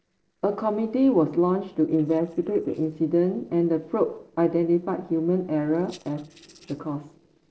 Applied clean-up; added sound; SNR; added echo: neural separator model SepFormer DNS4.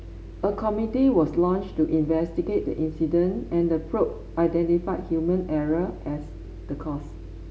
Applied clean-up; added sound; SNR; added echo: none; none; none; none.